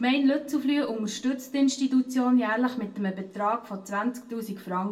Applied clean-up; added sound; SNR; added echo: none; none; none; reverberation time 0.2 s.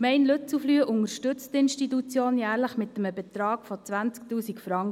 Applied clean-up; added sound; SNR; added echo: none; none; none; none.